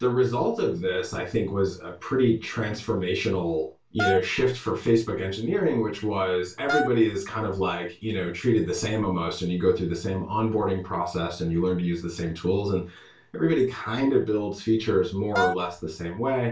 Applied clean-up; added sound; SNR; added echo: none; Wind instrument, woodwind instrument; 4 dB; reverberation time 0.2 s.